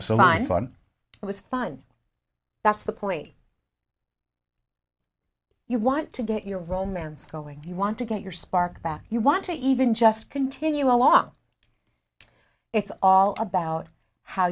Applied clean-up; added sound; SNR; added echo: none; none; none; none.